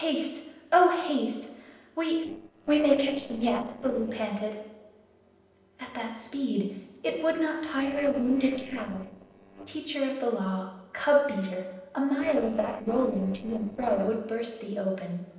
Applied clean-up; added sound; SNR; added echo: neural separator model SepFormer DNS4.